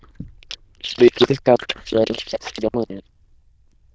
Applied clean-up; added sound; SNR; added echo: neural diffusion model UNIVERSE++.